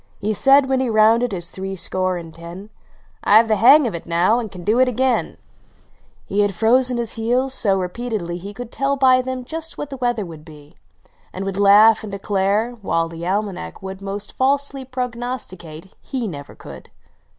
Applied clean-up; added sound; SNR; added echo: none; none; none; none.